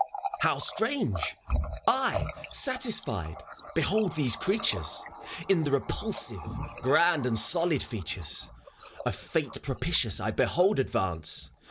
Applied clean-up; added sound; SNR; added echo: none; Water tap, faucet; 9 dB; none.